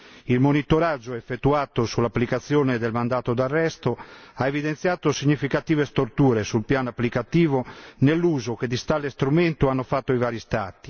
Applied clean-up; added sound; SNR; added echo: none; none; none; none.